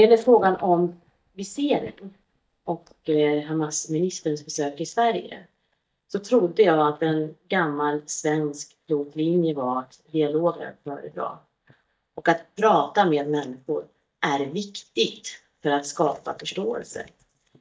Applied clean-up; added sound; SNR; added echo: neural mask model DeepFilterNet 3.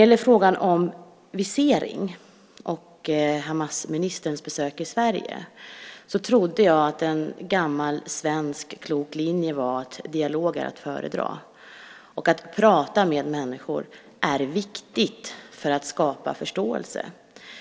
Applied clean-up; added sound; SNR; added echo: none; none; none; none.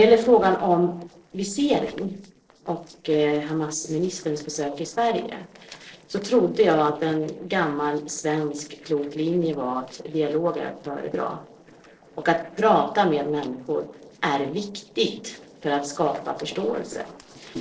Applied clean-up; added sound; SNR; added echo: neural separator model SepFormer DNS4.